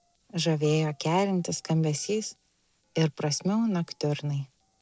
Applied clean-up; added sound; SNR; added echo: neural separator model SepFormer DNS4.